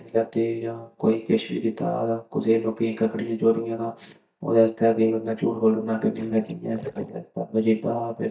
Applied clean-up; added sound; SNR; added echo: neural mask model DeepFilterNet 3.